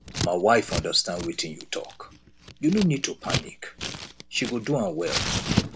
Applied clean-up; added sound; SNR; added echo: none; Scissors; 5 dB; none.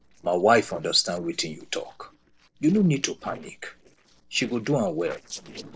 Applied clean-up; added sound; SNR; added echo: neural separator model SepFormer DNS4.